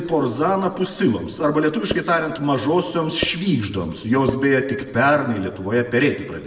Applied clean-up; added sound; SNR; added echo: none; Percussion; 11 dB; reverberation time 1.2 s.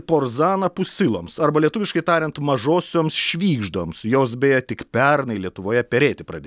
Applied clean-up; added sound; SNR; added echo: none; none; none; none.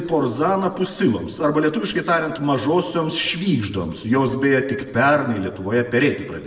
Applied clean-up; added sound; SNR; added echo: neural separator model SepFormer DNS4.